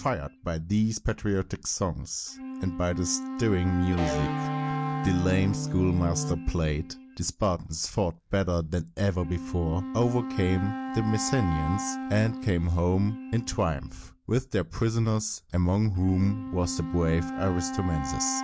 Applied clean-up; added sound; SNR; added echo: none; Wind instrument, woodwind instrument + Electric guitar; 7 dB; none.